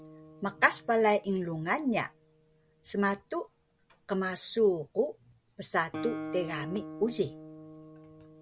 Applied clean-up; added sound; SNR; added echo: none; Guitar; 14 dB; none.